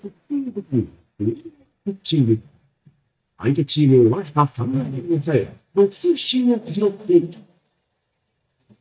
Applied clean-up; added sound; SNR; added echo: neural mask model DeepFilterNet 3.